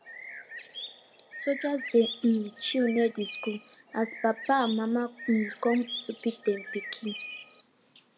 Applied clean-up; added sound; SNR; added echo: none; Bird; 12 dB; none.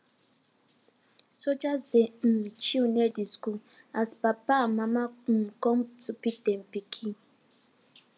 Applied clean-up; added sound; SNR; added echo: none; none; none; none.